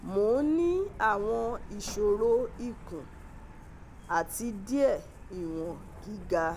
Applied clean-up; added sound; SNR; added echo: none; Truck; 14 dB; none.